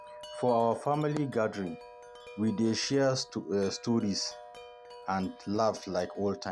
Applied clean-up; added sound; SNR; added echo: none; Wind chime; 16 dB; none.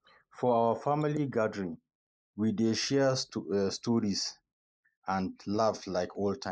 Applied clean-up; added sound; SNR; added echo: neural mask model Resemble Enhance denoiser.